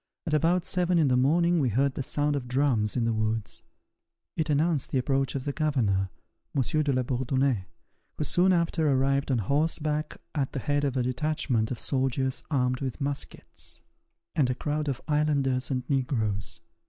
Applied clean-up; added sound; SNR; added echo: none; none; none; none.